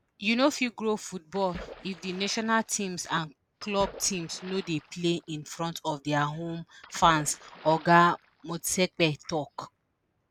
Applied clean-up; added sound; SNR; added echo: none; Splash, splatter; 18 dB; none.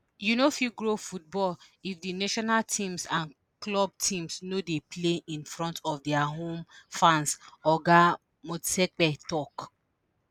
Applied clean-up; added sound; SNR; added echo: none; none; none; none.